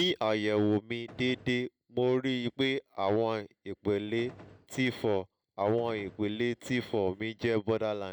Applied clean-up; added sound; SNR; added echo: none; Gunshot, gunfire; 20 dB; none.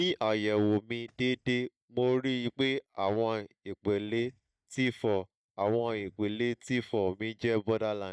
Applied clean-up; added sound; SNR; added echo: neural mask model DeepFilterNet 3.